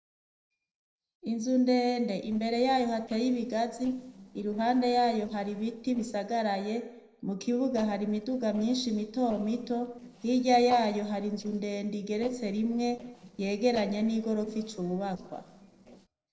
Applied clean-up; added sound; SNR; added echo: neural separator model SepFormer DNS4.